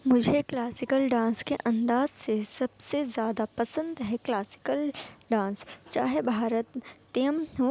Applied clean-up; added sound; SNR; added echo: none; none; none; none.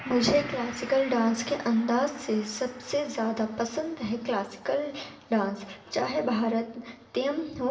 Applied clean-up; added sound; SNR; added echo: none; Gong; 19 dB; reverberation time 0.7 s.